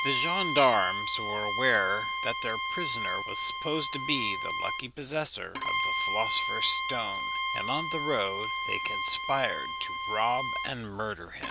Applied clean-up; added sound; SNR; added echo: none; Bowed string instrument; 1 dB; none.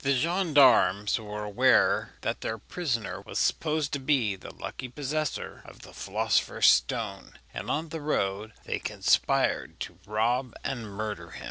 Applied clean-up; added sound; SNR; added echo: none; none; none; none.